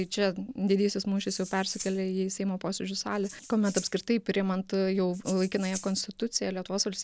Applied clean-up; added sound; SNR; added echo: none; Rattle (instrument); 18 dB; none.